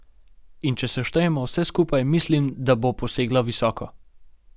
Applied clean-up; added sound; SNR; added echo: none; none; none; none.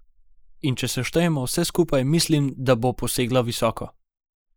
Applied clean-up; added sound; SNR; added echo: neural mask model Resemble Enhance denoiser.